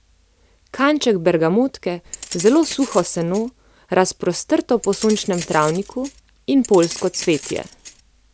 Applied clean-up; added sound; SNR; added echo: none; Keys jangling; 14 dB; none.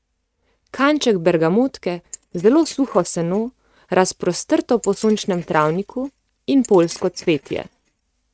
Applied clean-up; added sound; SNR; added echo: neural mask model RNNoise.